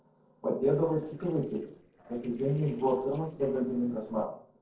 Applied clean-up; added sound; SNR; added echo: neural separator model SepFormer DNS4.